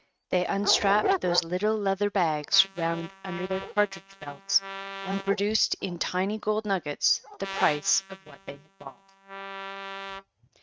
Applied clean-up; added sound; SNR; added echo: neural mask model RNNoise.